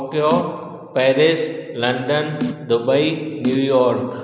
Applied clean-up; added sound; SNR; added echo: none; Snare drum; 9 dB; none.